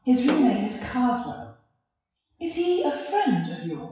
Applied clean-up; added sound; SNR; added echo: classical method WPE with log-MMSE.